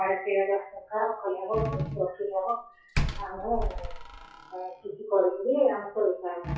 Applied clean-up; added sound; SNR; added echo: classical method WPE with log-MMSE.